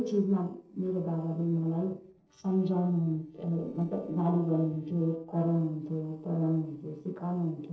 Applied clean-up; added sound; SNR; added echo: neural separator model SepFormer DNS4.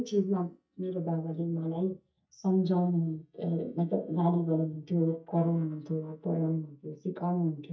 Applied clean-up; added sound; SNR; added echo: neural mask model DeepFilterNet 3.